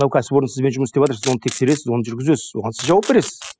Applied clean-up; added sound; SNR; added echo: classical method spectral subtraction.